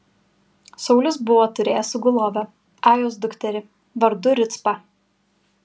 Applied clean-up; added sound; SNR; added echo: none; none; none; none.